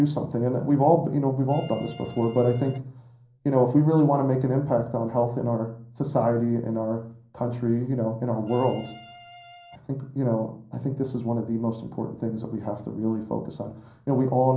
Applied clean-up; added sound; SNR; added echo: none; Bowed string instrument; 20 dB; reverberation time 0.6 s.